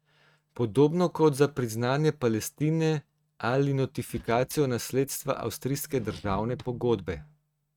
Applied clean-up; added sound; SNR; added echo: neural mask model RNNoise.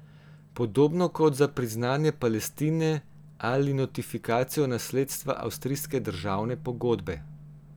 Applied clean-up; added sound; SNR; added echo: none; none; none; none.